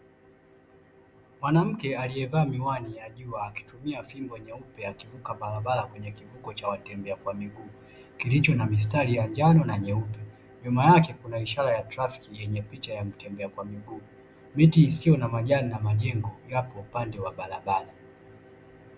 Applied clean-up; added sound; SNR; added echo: none; none; none; none.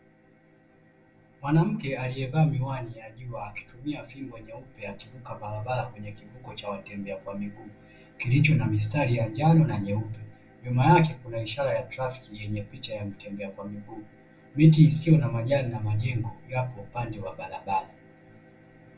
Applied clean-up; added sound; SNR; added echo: none; none; none; reverberation time 0.2 s.